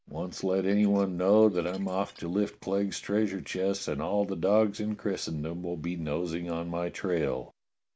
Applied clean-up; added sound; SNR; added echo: neural mask model Resemble Enhance denoiser.